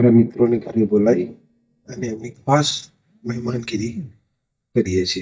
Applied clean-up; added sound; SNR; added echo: neural mask model DeepFilterNet 3.